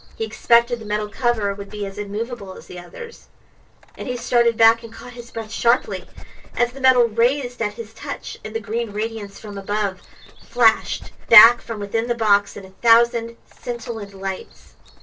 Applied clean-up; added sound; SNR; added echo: none; Dog; 16 dB; reverberation time 0.1 s.